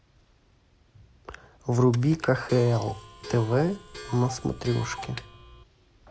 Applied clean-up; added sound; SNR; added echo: none; Clock; 14 dB; none.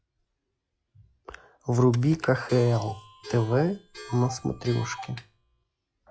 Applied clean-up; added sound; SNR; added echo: classical method log-MMSE.